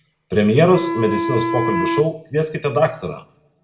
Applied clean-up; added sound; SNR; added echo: none; Wind instrument, woodwind instrument; 5 dB; reverberation time 0.5 s.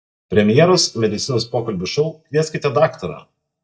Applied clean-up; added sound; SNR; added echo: neural mask model DeepFilterNet 3.